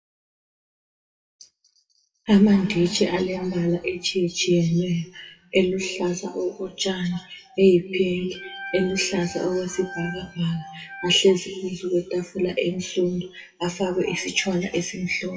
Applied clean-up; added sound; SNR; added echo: classical method WPE with log-MMSE.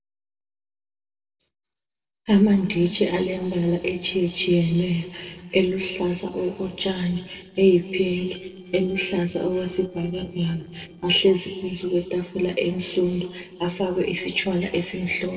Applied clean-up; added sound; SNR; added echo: neural separator model SepFormer DNS4.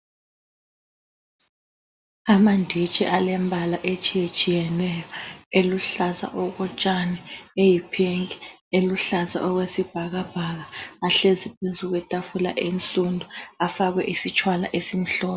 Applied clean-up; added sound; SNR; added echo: none; none; none; none.